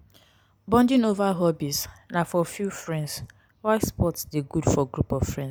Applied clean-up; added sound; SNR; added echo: none; none; none; none.